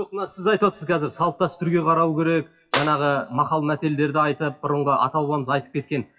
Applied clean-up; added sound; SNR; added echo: classical method WPE with log-MMSE.